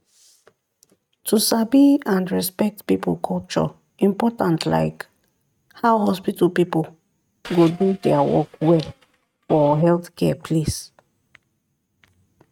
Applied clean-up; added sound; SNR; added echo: neural mask model RNNoise.